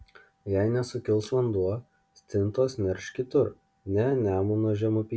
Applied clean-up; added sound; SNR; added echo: none; none; none; none.